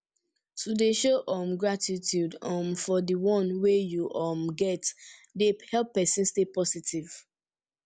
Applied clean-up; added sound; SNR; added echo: none; none; none; none.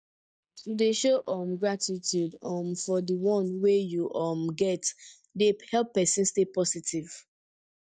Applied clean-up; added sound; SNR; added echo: neural mask model DeepFilterNet 3.